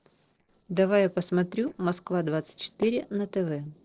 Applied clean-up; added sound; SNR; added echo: neural separator model SepFormer DNS4.